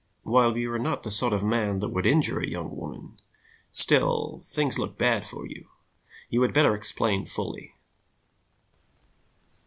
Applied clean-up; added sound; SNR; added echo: none; none; none; none.